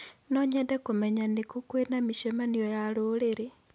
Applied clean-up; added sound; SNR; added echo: none; none; none; none.